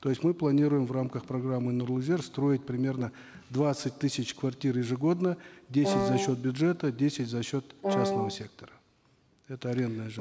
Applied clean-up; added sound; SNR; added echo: none; Wind instrument, woodwind instrument; 0 dB; none.